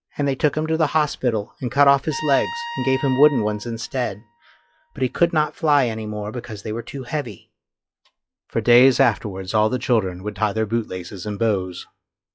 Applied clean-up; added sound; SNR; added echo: classical method log-MMSE.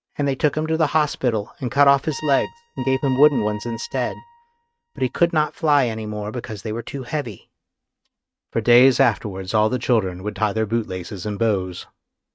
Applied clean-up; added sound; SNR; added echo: neural mask model RNNoise.